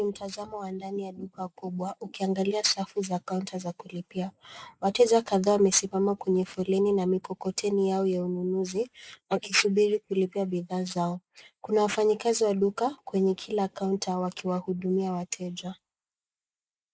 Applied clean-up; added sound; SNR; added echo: neural mask model Resemble Enhance denoiser.